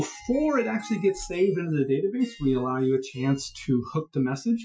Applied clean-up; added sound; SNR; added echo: classical method Wiener filter.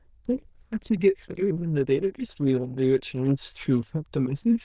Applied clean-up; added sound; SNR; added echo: neural diffusion model UNIVERSE++.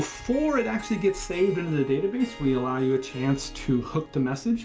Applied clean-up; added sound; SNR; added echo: none; Harp; 18 dB; none.